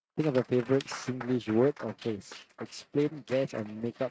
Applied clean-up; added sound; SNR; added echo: neural mask model RNNoise.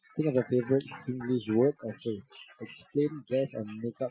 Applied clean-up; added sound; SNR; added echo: classical method Wiener filter.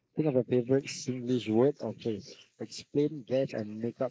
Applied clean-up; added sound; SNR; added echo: neural mask model Resemble Enhance denoiser.